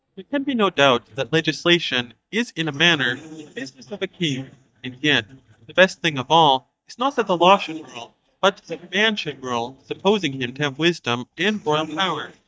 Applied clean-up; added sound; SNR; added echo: neural mask model DeepFilterNet 3.